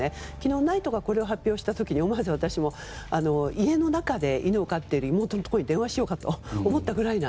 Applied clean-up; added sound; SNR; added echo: none; Purr; 18 dB; none.